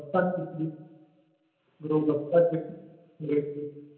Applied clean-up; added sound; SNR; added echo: none; none; none; reverberation time 0.8 s.